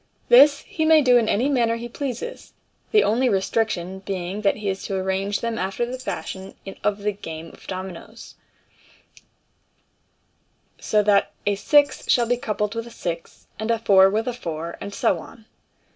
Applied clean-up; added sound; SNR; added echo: none; Tambourine; 20 dB; none.